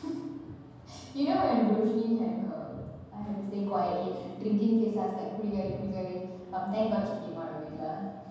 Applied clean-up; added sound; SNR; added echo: none; none; none; reverberation time 1.2 s.